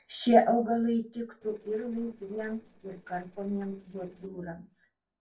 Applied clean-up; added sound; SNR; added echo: neural separator model SepFormer DNS4.